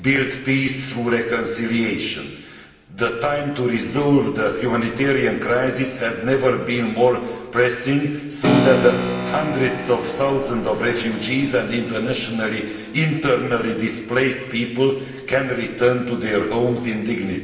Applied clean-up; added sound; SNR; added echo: none; Keyboard (musical); 11 dB; reverberation time 1.4 s.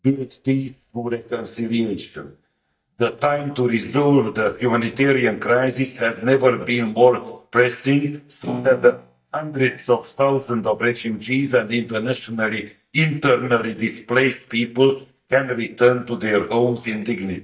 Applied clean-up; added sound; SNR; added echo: neural mask model DeepFilterNet 3.